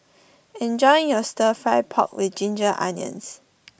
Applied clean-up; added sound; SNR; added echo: none; none; none; none.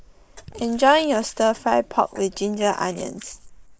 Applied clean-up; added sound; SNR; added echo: neural mask model Resemble Enhance denoiser.